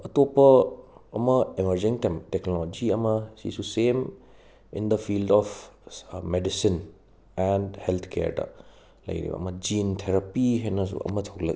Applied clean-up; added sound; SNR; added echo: none; none; none; none.